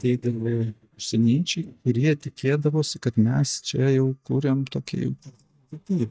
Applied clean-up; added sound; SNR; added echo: neural mask model DeepFilterNet 3.